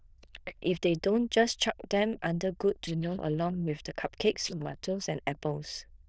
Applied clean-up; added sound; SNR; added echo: neural diffusion model UNIVERSE++.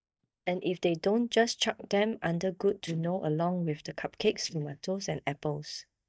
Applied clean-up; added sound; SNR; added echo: neural mask model DeepFilterNet 3.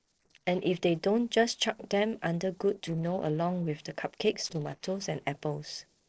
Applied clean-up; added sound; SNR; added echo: neural separator model SepFormer DNS4.